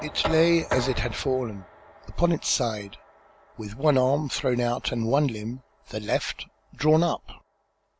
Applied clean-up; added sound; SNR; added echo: none; Knock; 14 dB; none.